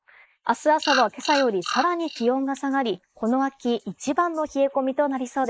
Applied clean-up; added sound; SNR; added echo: neural mask model Resemble Enhance denoiser.